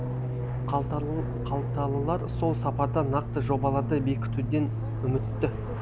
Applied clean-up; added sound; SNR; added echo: none; Fixed-wing aircraft, airplane; 0 dB; none.